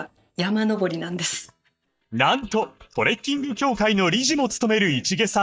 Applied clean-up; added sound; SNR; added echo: neural mask model DeepFilterNet 3.